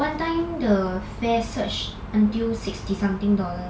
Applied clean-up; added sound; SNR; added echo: none; none; none; none.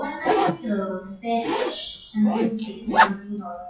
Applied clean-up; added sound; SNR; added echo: classical method WPE with log-MMSE.